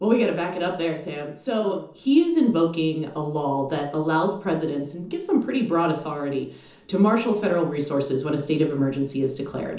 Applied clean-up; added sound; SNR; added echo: none; none; none; reverberation time 0.6 s.